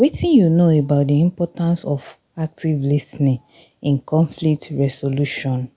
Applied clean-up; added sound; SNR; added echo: none; none; none; none.